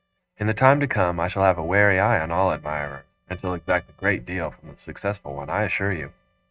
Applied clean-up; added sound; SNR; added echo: neural mask model RNNoise.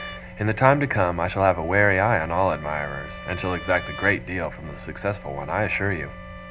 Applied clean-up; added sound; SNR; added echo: none; Trumpet; 19 dB; none.